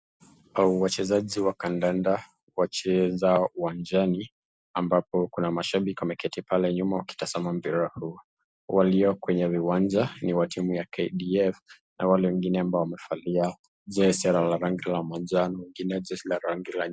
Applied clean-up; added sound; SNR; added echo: none; none; none; none.